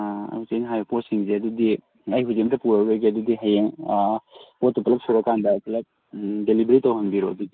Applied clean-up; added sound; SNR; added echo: none; none; none; none.